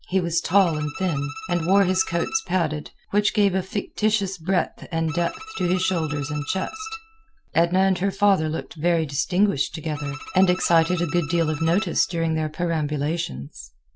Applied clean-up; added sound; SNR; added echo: none; Bowed string instrument; 14 dB; none.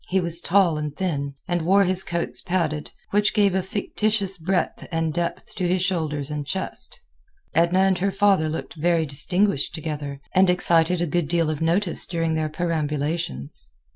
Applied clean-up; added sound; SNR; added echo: none; none; none; none.